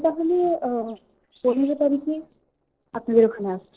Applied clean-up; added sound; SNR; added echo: neural separator model SepFormer DNS4.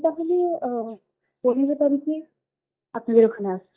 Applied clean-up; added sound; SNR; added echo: neural mask model DeepFilterNet 3.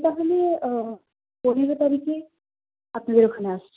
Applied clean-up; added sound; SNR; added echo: none; none; none; none.